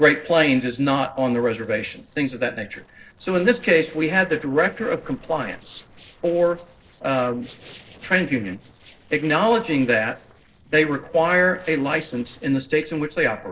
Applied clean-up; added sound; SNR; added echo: neural separator model SepFormer DNS4.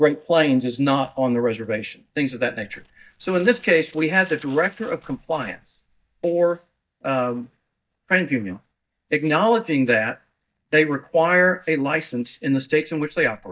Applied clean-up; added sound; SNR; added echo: neural mask model DeepFilterNet 3.